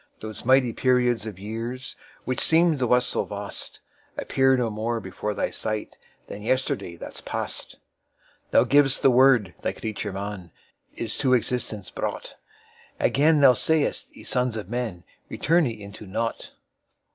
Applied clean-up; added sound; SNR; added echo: none; none; none; none.